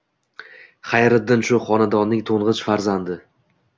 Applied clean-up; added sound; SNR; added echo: none; none; none; none.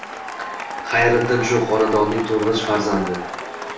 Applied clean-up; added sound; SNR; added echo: none; Applause / Cheering; 9 dB; reverberation time 0.5 s.